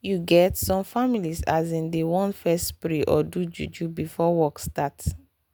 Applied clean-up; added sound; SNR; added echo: none; none; none; none.